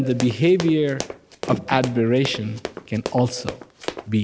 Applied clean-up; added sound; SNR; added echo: none; Run; 11 dB; none.